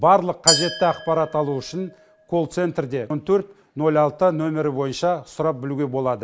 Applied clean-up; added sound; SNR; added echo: none; Glass; 6 dB; none.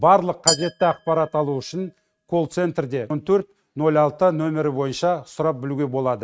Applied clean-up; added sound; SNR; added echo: neural mask model RNNoise.